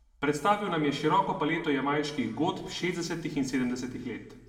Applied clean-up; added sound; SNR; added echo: none; none; none; reverberation time 1.1 s.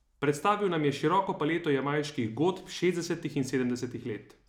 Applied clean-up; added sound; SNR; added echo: none; none; none; none.